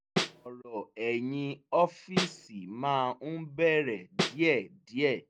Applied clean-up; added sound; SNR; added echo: none; Snare drum; 0 dB; none.